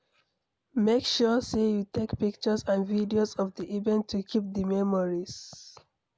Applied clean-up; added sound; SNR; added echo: none; none; none; none.